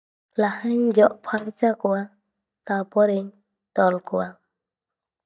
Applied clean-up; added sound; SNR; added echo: neural mask model DeepFilterNet 3.